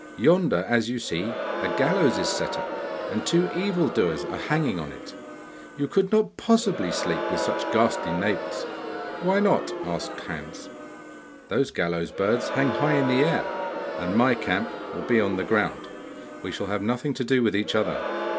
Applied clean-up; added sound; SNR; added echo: none; Crowd; 6 dB; none.